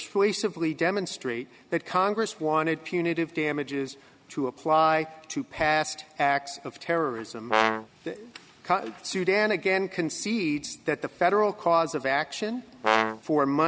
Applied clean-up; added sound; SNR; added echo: none; Brass instrument; 0 dB; none.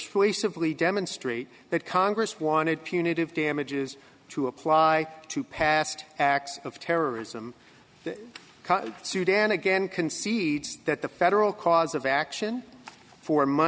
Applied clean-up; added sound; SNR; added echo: none; none; none; none.